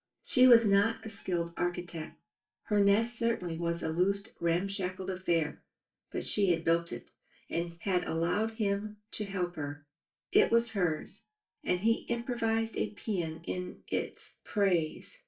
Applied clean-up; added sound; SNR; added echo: neural mask model DeepFilterNet 3.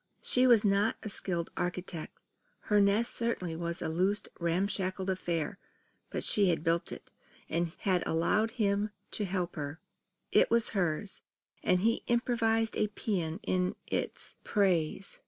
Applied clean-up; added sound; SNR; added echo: none; none; none; none.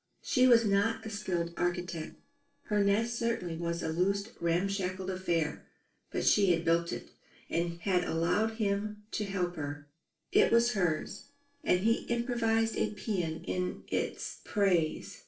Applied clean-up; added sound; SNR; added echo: neural separator model SepFormer DNS4.